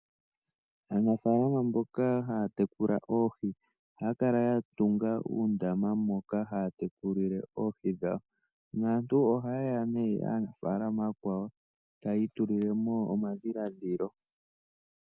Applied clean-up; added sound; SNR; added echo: none; none; none; none.